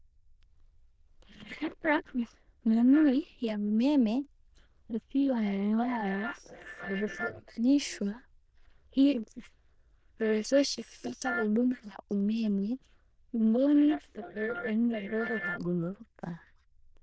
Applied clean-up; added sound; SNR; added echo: neural diffusion model UNIVERSE++.